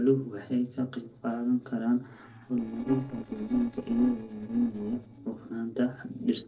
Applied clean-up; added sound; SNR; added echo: neural separator model SepFormer DNS4.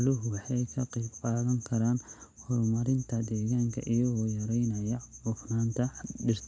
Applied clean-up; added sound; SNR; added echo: none; none; none; none.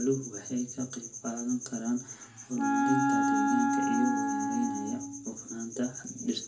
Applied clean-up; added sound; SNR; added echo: none; Wind instrument, woodwind instrument; -4 dB; reverberation time 0.2 s.